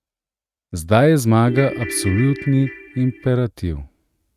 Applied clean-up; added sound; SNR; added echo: neural mask model RNNoise.